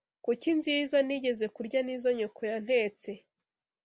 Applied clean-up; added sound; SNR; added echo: none; none; none; none.